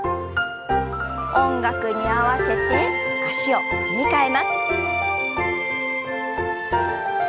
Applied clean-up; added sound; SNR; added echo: none; none; none; none.